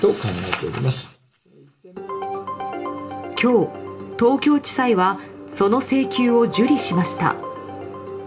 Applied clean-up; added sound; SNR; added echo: none; none; none; reverberation time 0.4 s.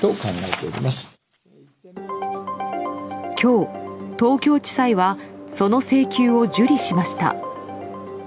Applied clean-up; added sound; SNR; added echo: none; none; none; none.